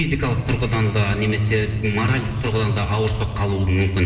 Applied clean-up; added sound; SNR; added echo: none; none; none; reverberation time 2.9 s.